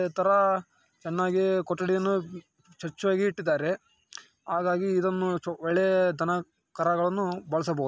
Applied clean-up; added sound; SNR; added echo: none; none; none; none.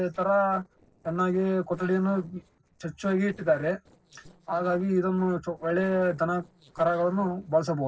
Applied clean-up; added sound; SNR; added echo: neural separator model SepFormer DNS4.